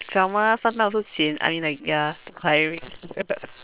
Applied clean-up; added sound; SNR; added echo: neural separator model SepFormer WHAM!.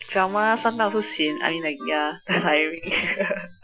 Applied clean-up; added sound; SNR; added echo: classical method Wiener filter.